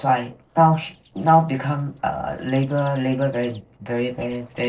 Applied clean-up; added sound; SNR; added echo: neural separator model SepFormer DNS4.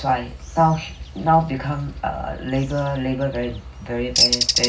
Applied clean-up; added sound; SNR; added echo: none; Bird; 5 dB; reverberation time 0.4 s.